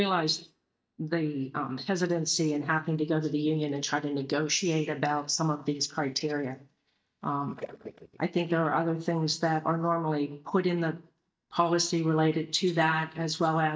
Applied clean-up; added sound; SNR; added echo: neural mask model DeepFilterNet 3.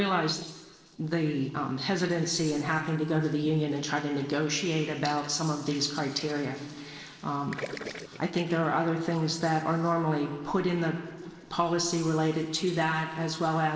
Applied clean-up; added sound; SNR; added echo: neural separator model SepFormer DNS4.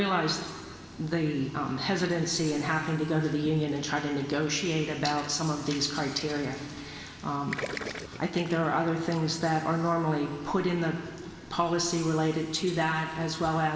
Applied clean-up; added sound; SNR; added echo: none; Gurgling; 11 dB; reverberation time 2.5 s.